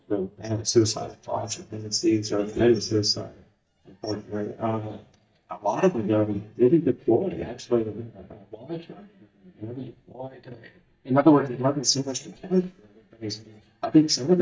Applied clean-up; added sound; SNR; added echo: neural mask model DeepFilterNet 3.